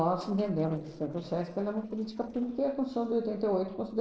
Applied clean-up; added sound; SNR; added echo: neural separator model SepFormer DNS4.